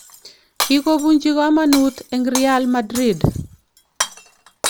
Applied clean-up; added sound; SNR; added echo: none; Shatter; 11 dB; none.